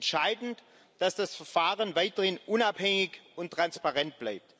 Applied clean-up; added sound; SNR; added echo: none; none; none; none.